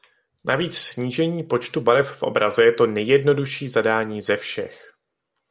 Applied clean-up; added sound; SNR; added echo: none; none; none; none.